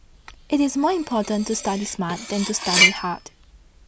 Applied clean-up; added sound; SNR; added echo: none; Cutlery, silverware; 1 dB; none.